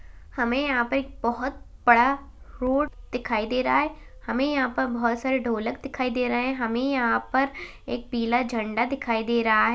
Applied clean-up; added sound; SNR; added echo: none; none; none; none.